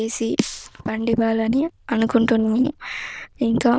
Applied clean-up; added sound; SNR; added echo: neural diffusion model UNIVERSE++.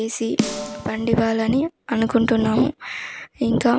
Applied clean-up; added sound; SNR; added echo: none; Snare drum; 9 dB; none.